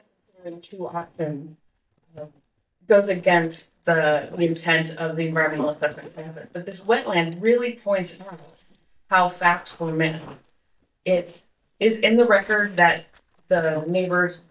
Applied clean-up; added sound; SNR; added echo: neural mask model DeepFilterNet 3.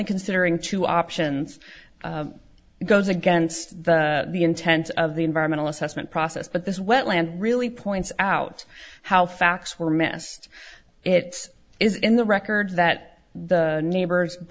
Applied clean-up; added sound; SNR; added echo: none; none; none; none.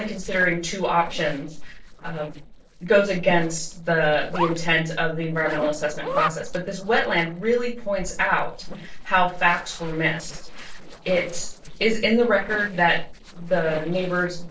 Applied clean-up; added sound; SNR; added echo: neural separator model SepFormer DNS4.